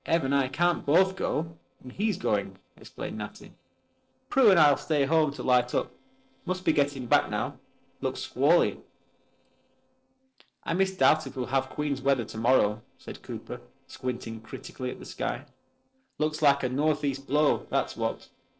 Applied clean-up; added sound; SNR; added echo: neural separator model SepFormer DNS4.